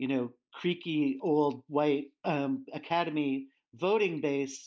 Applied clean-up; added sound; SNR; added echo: none; none; none; none.